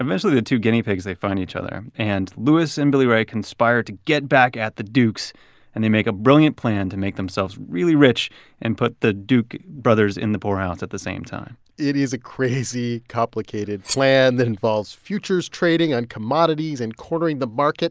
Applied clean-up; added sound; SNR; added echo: neural mask model Resemble Enhance denoiser.